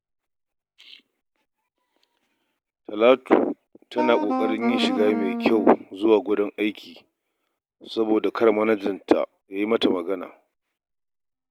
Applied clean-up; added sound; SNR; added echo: none; Wind instrument, woodwind instrument; 2 dB; none.